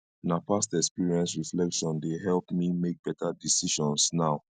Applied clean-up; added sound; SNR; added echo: none; none; none; none.